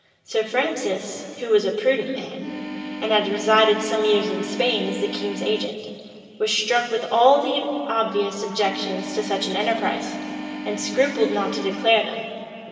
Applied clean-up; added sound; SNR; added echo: none; Organ; 9 dB; reverberation time 2.6 s.